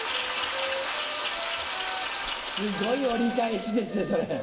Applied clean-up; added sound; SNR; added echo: none; Wind instrument, woodwind instrument; 11 dB; reverberation time 2.3 s.